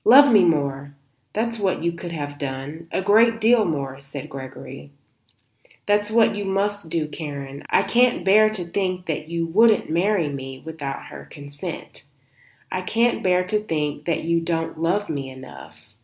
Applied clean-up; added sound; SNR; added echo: none; none; none; none.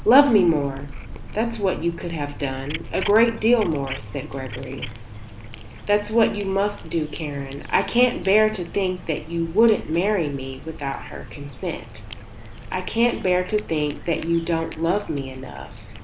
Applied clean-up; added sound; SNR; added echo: none; Cat; 12 dB; none.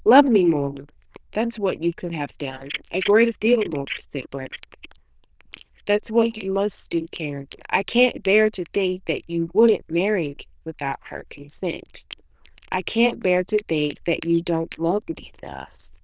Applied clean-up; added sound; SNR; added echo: neural diffusion model UNIVERSE++.